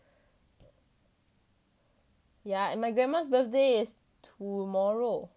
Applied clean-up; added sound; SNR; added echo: none; none; none; none.